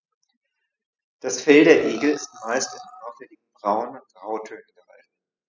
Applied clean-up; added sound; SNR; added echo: classical method spectral subtraction.